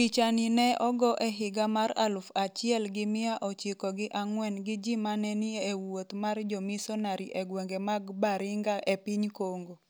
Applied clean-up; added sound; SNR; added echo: none; none; none; none.